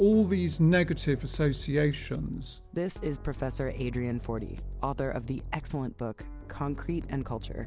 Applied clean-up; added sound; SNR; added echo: none; none; none; none.